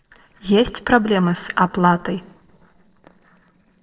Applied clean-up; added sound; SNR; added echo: neural separator model SepFormer DNS4.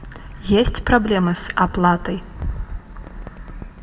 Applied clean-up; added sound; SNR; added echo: none; Rain; 19 dB; reverberation time 2.2 s.